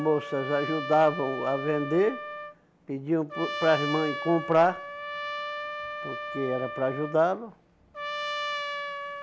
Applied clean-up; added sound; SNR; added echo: none; Trumpet; 7 dB; none.